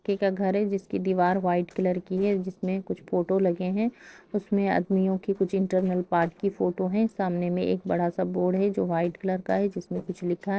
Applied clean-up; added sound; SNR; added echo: neural separator model SepFormer DNS4.